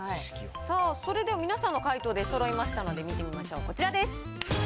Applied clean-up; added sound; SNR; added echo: none; none; none; none.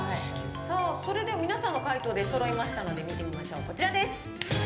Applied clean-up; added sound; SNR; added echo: none; Strum; 12 dB; reverberation time 0.8 s.